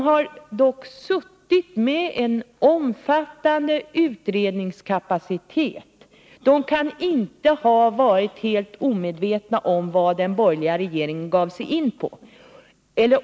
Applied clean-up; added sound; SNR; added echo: none; none; none; none.